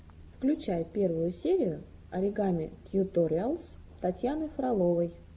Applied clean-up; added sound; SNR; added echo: none; none; none; none.